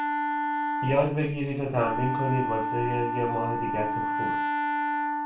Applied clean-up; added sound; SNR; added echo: none; Wind instrument, woodwind instrument; -1 dB; reverberation time 0.4 s.